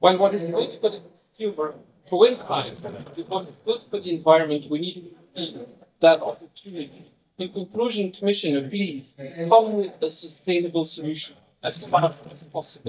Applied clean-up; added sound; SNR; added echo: neural mask model DeepFilterNet 3.